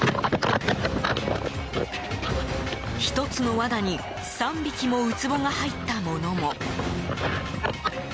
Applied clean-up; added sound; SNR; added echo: none; none; none; none.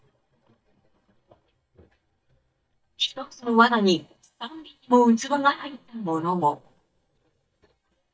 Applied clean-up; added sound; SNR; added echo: neural mask model DeepFilterNet 3.